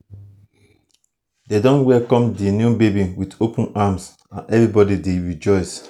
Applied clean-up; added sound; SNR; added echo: none; none; none; none.